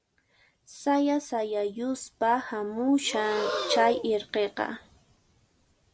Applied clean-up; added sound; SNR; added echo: none; Breathing; 7 dB; none.